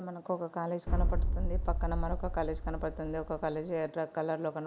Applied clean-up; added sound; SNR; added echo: none; Boom; -4 dB; none.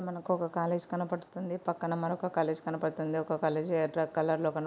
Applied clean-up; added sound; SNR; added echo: none; none; none; none.